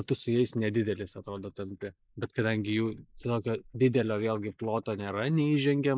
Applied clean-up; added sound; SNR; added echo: neural mask model Resemble Enhance denoiser.